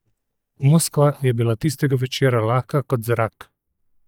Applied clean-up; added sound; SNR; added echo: neural mask model DeepFilterNet 3.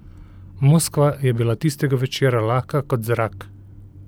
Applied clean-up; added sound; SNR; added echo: none; none; none; none.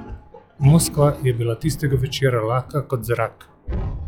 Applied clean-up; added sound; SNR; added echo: classical method log-MMSE.